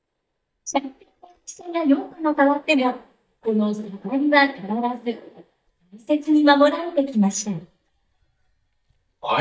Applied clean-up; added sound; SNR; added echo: neural mask model DeepFilterNet 3.